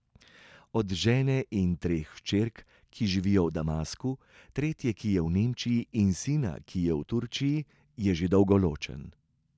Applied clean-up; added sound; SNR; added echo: none; none; none; none.